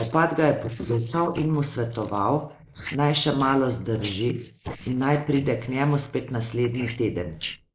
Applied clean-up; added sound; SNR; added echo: neural mask model Resemble Enhance denoiser.